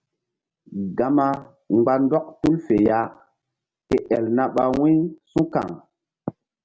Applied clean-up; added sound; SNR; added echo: none; none; none; none.